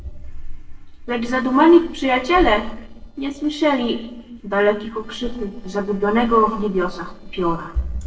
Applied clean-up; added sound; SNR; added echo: neural separator model SepFormer DNS4.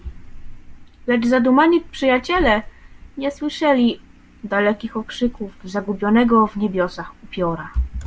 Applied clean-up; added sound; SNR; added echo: none; none; none; none.